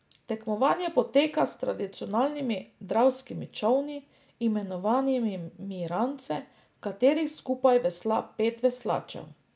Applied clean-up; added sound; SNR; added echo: none; none; none; none.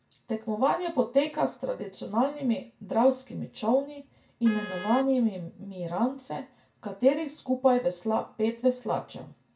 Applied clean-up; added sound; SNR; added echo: none; Vehicle horn, car horn, honking; 18 dB; reverberation time 0.2 s.